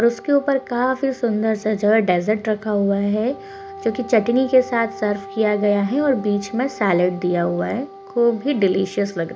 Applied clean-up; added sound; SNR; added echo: none; Wind instrument, woodwind instrument; 18 dB; none.